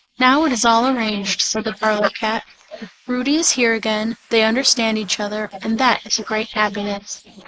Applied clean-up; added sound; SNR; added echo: neural mask model Resemble Enhance denoiser.